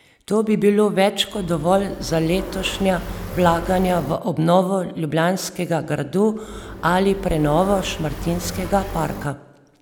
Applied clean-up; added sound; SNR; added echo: none; Motorcycle; 11 dB; none.